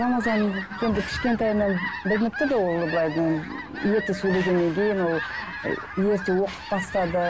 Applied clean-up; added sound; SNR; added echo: none; Fowl; 10 dB; none.